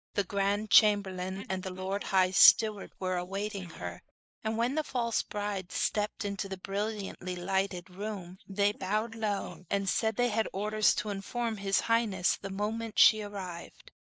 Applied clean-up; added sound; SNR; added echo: neural mask model Resemble Enhance denoiser.